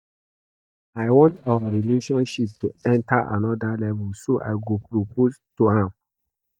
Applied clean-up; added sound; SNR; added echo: neural mask model DeepFilterNet 3.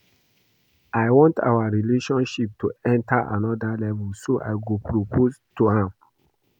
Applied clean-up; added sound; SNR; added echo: none; none; none; none.